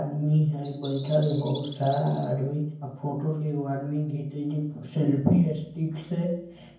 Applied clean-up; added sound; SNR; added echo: none; Bird vocalization, bird call, bird song; 13 dB; reverberation time 0.9 s.